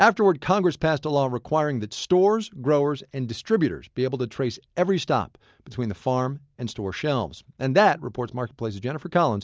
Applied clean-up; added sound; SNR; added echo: none; none; none; none.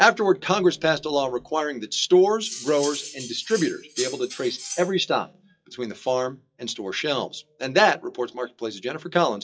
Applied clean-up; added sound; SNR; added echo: classical method WPE with log-MMSE.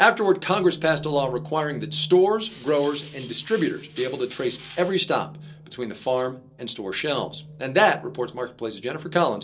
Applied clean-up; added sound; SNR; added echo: none; Cutlery, silverware; 11 dB; reverberation time 0.2 s.